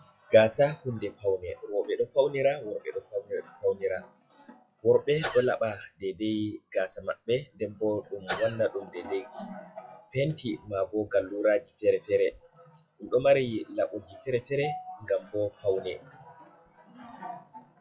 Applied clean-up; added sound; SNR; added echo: classical method log-MMSE.